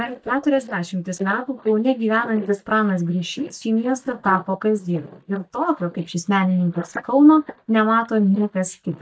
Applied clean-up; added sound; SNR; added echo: neural mask model DeepFilterNet 3.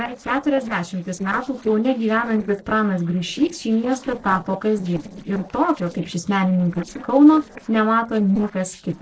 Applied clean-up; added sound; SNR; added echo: neural separator model SepFormer DNS4.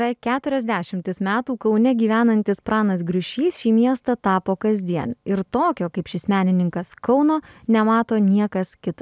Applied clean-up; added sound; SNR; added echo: none; none; none; none.